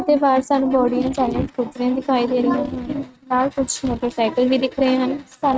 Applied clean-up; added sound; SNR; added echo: neural mask model RNNoise.